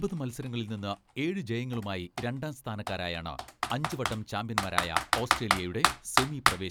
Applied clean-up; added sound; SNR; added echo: none; Computer keyboard; -1 dB; none.